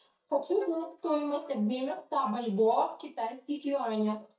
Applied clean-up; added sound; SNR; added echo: neural mask model DeepFilterNet 3.